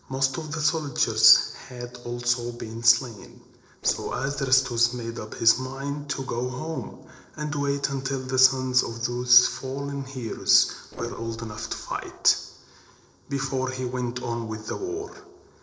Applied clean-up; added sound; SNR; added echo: neural separator model SepFormer DNS4.